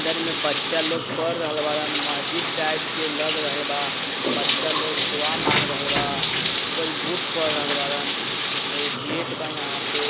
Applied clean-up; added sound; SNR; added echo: none; Bathtub (filling or washing); -4 dB; none.